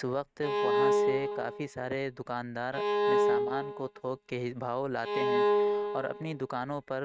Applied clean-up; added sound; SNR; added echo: neural mask model RNNoise.